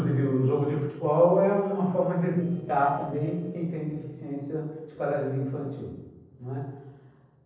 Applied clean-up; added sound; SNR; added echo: neural separator model SepFormer DNS4.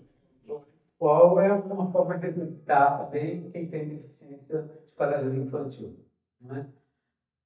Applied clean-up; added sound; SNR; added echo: neural mask model DeepFilterNet 3.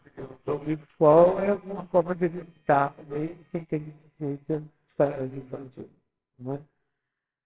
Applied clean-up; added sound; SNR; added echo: neural separator model SepFormer WHAMR!.